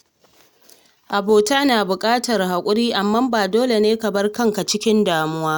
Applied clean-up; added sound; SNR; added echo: none; none; none; none.